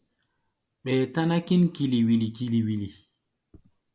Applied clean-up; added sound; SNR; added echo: none; none; none; none.